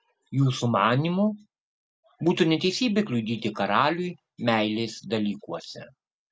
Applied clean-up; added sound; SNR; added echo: none; none; none; none.